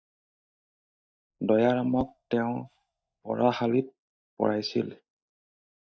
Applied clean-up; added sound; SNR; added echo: neural mask model DeepFilterNet 3.